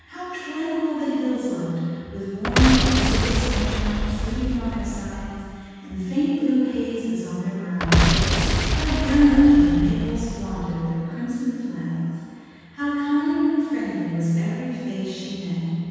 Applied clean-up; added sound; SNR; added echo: none; Boom; 0 dB; reverberation time 2.1 s.